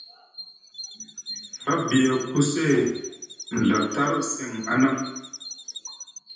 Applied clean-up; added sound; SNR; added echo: none; Chirp, tweet; 15 dB; reverberation time 0.9 s.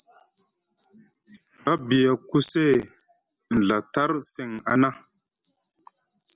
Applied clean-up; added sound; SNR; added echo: none; none; none; none.